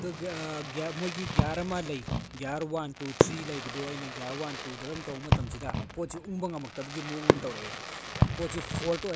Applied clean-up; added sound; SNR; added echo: none; Fireworks; -4 dB; none.